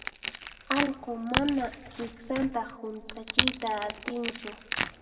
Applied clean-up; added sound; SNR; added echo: none; Crack / Crackle; 1 dB; reverberation time 1.4 s.